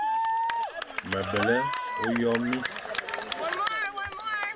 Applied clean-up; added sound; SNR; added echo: none; Cheering; -2 dB; none.